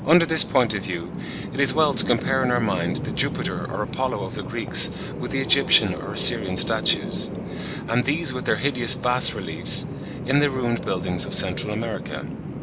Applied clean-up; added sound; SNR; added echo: none; Bird vocalization, bird call, bird song; 5 dB; none.